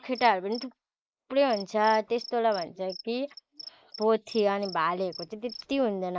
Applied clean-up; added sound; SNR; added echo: neural mask model Resemble Enhance denoiser.